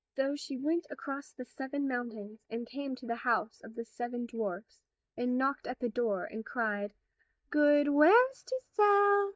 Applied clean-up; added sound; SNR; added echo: neural mask model DeepFilterNet 3.